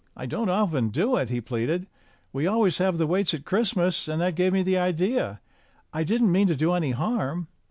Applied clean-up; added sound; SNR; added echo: none; none; none; none.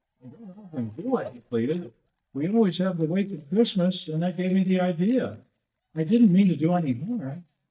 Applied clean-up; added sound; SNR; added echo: neural mask model DeepFilterNet 3.